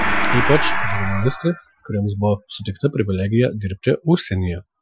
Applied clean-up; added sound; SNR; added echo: classical method Wiener filter.